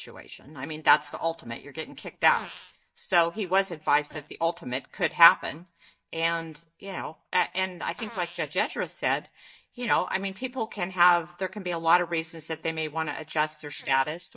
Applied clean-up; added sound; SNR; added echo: neural mask model DeepFilterNet 3.